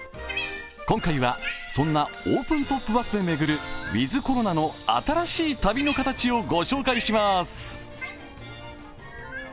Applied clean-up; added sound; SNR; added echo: none; Cat; 14 dB; none.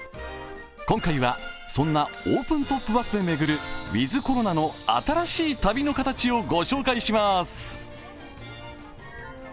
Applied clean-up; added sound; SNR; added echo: none; none; none; none.